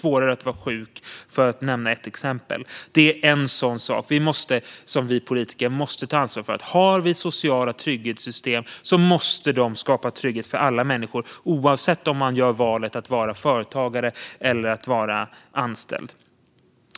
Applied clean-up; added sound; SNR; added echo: none; none; none; none.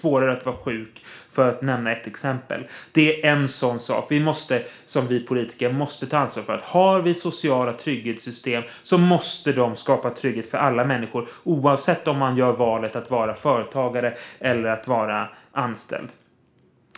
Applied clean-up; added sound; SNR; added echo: none; none; none; reverberation time 0.4 s.